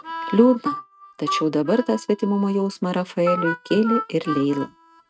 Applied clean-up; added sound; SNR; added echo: neural mask model RNNoise.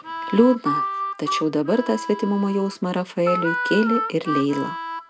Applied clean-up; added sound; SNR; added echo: none; Harmonica; 6 dB; none.